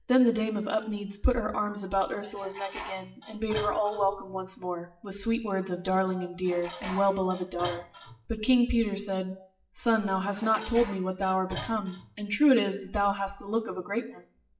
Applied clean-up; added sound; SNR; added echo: classical method WPE with log-MMSE.